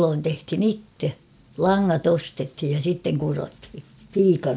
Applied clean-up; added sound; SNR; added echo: none; none; none; none.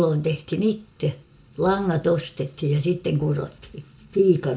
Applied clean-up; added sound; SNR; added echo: none; none; none; reverberation time 0.2 s.